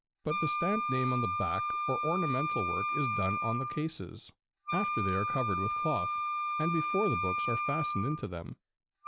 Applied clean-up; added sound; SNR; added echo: none; Wind instrument, woodwind instrument; -1 dB; none.